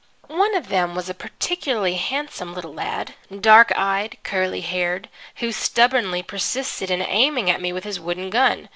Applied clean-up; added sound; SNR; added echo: none; none; none; none.